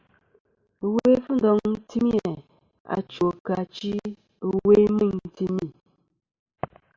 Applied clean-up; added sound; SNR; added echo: none; none; none; none.